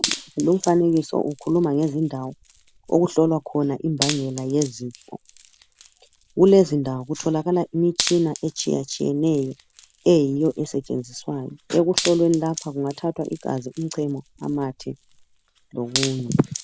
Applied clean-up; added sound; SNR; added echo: none; Wood; 12 dB; none.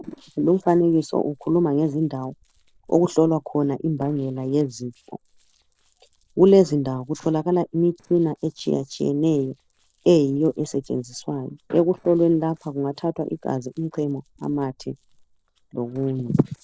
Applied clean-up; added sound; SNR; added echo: neural separator model SepFormer DNS4.